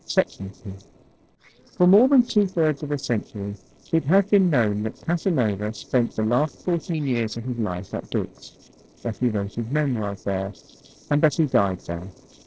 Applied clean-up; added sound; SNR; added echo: neural separator model SepFormer DNS4.